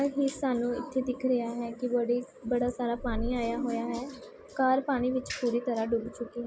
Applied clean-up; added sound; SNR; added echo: none; Purr; 8 dB; none.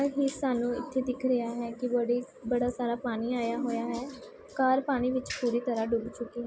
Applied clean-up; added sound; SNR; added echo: none; none; none; none.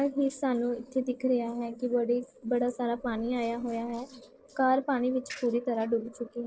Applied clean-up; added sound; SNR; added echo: neural separator model SepFormer DNS4.